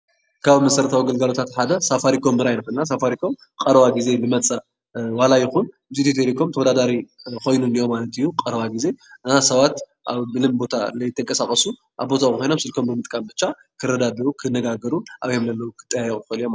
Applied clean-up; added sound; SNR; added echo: none; none; none; none.